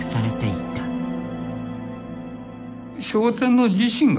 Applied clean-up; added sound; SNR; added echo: none; none; none; none.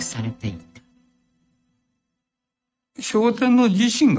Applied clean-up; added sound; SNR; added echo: neural mask model RNNoise.